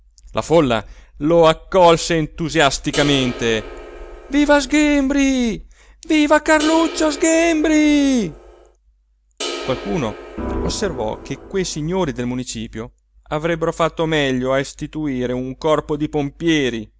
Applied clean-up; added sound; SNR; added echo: none; Organ + Crash cymbal; 12 dB; none.